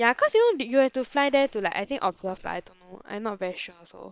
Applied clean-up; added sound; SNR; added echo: neural separator model SepFormer WHAM!.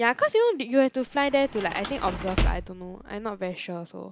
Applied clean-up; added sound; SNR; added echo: none; Sliding door / Slam; 5 dB; none.